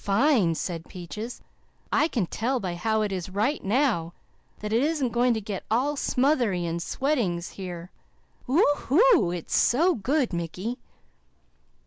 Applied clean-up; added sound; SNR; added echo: none; none; none; none.